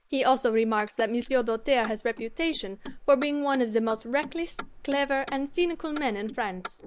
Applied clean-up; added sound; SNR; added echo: neural mask model Resemble Enhance denoiser.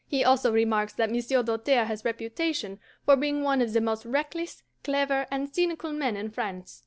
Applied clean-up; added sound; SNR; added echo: none; none; none; none.